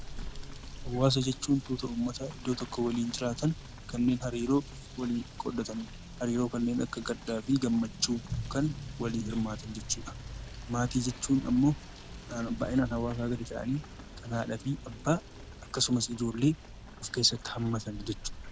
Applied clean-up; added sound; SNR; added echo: none; Motor vehicle (road) / Rain; 11 dB; none.